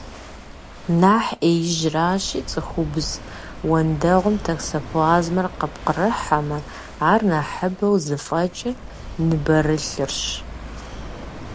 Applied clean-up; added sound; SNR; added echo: none; Walk, footsteps / Waves, surf / Wind; 14 dB; none.